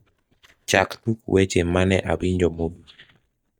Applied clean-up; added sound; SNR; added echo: neural mask model DeepFilterNet 3.